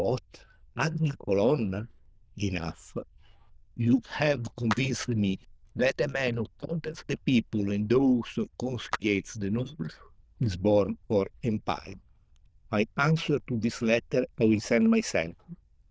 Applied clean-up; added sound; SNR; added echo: neural diffusion model UNIVERSE++.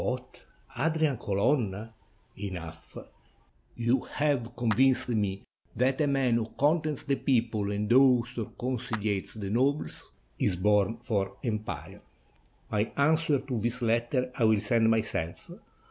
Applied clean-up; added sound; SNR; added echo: none; Clapping; 17 dB; none.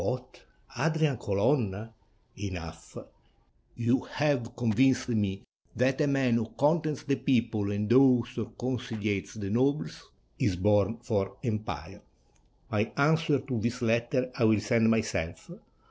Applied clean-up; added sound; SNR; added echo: neural separator model SepFormer DNS4.